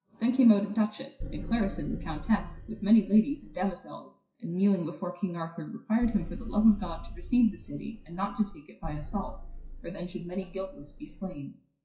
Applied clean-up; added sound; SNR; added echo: classical method WPE with log-MMSE.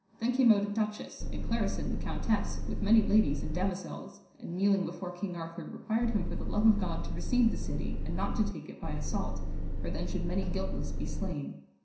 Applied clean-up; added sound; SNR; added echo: none; Engine; -1 dB; reverberation time 0.7 s.